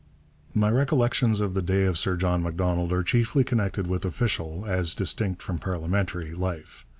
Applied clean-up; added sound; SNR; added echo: none; none; none; none.